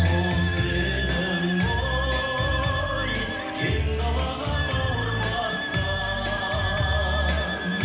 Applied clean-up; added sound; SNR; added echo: none; Wind instrument, woodwind instrument; 7 dB; reverberation time 0.9 s.